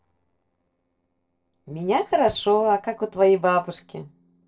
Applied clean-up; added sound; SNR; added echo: neural separator model SepFormer DNS4.